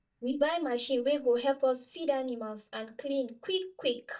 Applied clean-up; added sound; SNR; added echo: neural mask model DeepFilterNet 3.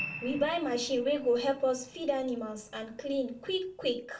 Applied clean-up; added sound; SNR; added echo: none; Piano; 16 dB; reverberation time 0.3 s.